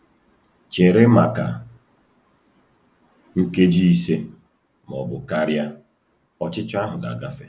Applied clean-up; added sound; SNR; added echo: none; none; none; none.